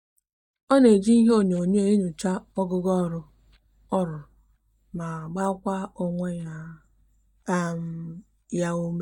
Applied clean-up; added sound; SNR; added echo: neural mask model DeepFilterNet 3.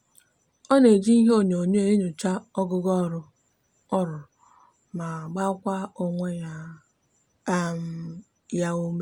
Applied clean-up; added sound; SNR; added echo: none; none; none; none.